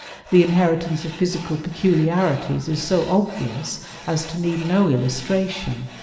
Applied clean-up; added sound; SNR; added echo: none; Tools; 18 dB; reverberation time 1.7 s.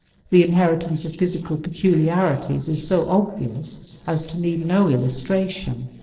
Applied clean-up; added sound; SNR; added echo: neural separator model SepFormer DNS4.